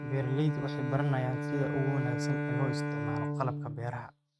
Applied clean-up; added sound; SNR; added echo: neural mask model RNNoise.